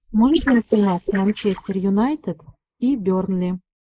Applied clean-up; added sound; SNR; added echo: neural mask model Resemble Enhance denoiser.